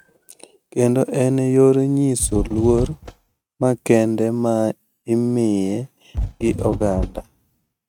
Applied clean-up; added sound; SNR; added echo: neural mask model RNNoise.